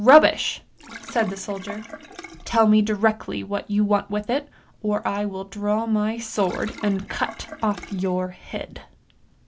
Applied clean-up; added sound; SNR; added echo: none; Sink (filling or washing); 18 dB; none.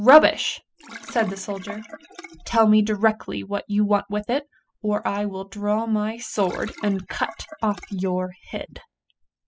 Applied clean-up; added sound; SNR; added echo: classical method spectral subtraction.